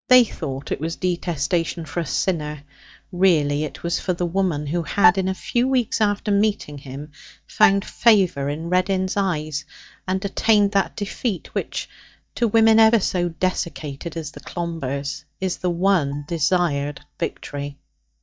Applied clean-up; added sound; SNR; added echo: neural mask model DeepFilterNet 3.